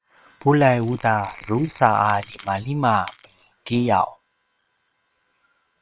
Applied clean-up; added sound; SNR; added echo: neural separator model SepFormer WHAM!.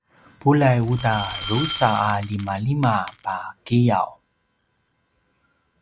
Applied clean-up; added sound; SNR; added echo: none; Glass; 11 dB; none.